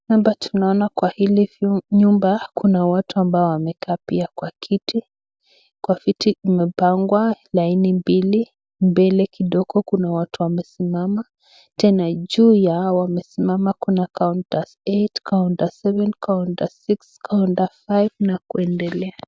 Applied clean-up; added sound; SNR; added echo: none; none; none; none.